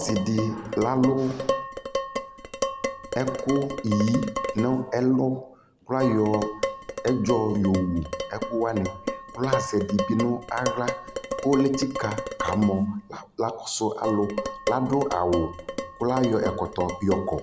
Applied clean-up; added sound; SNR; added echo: none; Dishes, pots, and pans; 6 dB; none.